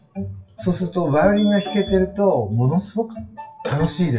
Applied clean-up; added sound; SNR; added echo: classical method WPE with log-MMSE.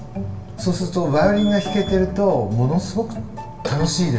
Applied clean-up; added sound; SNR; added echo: none; Burping, eructation; 14 dB; reverberation time 0.8 s.